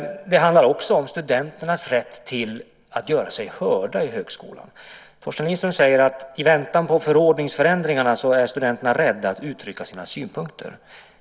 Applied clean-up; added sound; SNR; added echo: none; none; none; none.